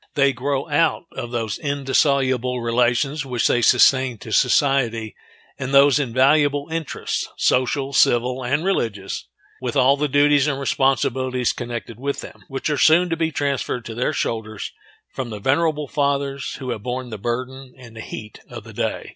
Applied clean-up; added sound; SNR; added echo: none; none; none; none.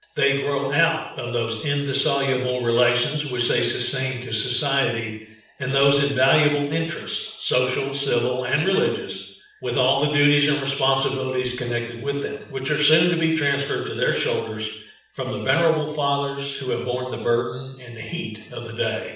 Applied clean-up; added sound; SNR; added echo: none; none; none; reverberation time 0.7 s.